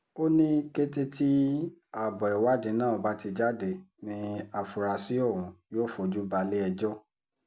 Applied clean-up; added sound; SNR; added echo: none; none; none; none.